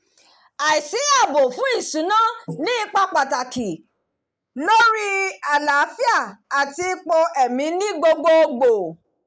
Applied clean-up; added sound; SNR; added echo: neural mask model Resemble Enhance denoiser.